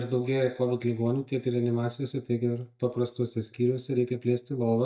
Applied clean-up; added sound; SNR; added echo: neural mask model DeepFilterNet 3.